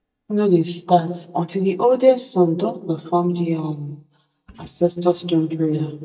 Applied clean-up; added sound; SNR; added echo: neural mask model DeepFilterNet 3.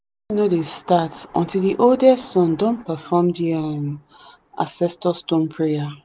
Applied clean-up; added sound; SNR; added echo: none; none; none; none.